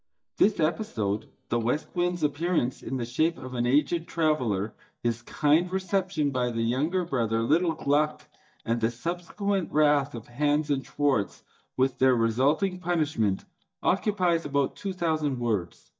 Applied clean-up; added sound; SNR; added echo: neural mask model DeepFilterNet 3.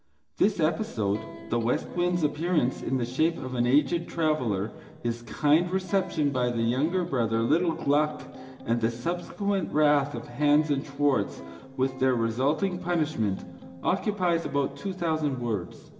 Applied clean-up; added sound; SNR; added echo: none; Electric guitar; 17 dB; reverberation time 1.9 s.